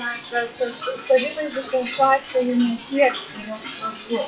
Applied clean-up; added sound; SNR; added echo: classical method WPE with log-MMSE.